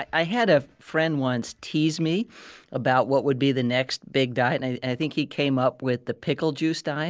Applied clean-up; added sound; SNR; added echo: none; none; none; none.